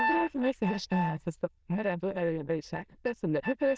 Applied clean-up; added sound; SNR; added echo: neural diffusion model UNIVERSE++.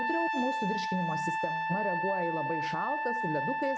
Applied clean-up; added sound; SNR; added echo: none; Trumpet; -2 dB; none.